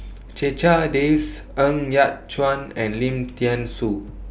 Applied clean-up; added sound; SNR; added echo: none; none; none; none.